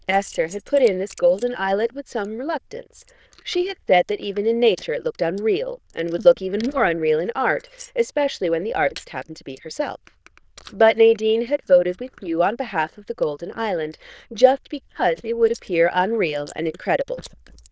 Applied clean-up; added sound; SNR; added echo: neural diffusion model UNIVERSE++.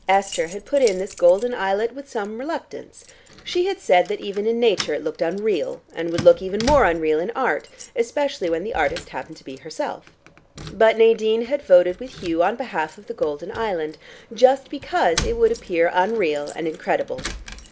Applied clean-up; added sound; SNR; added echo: none; Keys jangling; 16 dB; none.